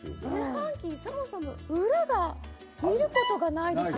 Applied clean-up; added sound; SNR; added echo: none; Bowed string instrument; 4 dB; none.